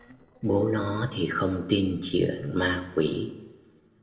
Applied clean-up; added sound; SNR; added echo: neural separator model SepFormer DNS4.